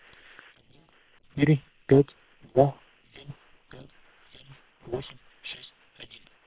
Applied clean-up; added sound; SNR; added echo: neural separator model SepFormer WHAM!.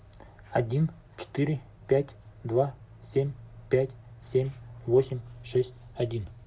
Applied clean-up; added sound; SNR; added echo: none; none; none; none.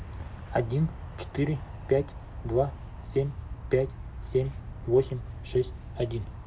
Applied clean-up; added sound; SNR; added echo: none; Aircraft; 10 dB; none.